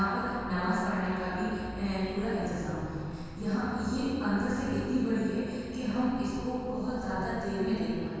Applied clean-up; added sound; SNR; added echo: none; Drawer open or close; 19 dB; reverberation time 2.1 s.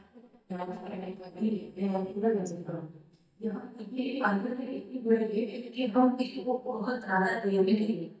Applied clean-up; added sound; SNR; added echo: neural mask model DeepFilterNet 3.